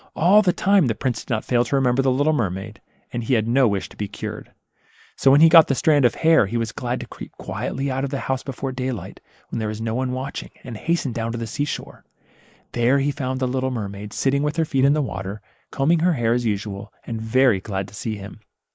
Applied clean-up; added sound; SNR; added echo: neural mask model Resemble Enhance denoiser.